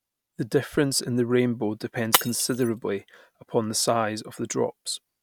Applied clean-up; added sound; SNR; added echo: none; Shatter; 7 dB; none.